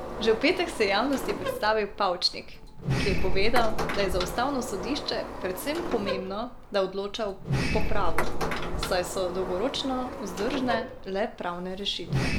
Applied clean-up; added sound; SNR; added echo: none; Sliding door; -1 dB; none.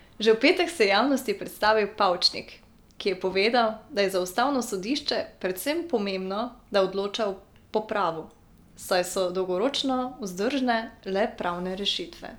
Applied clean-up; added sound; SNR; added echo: none; none; none; none.